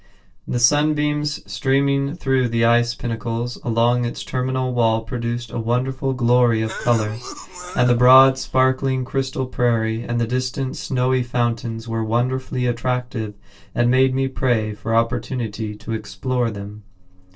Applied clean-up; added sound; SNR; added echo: neural separator model SepFormer DNS4.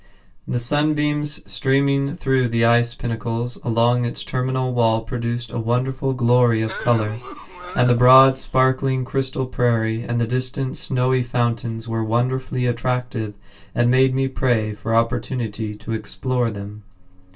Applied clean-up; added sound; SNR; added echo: none; Cough; 14 dB; reverberation time 0.1 s.